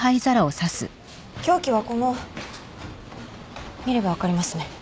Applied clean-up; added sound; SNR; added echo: none; none; none; none.